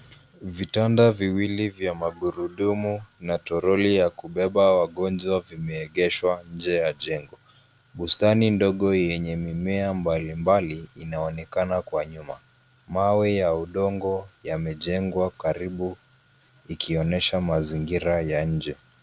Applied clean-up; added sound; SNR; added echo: none; none; none; none.